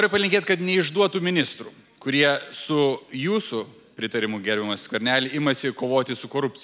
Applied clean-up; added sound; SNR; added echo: none; none; none; none.